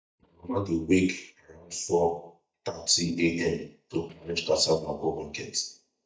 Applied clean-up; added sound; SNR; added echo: neural mask model DeepFilterNet 3.